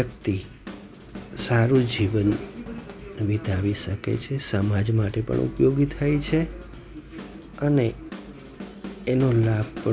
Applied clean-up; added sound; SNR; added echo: none; Drum / Drum kit; 17 dB; none.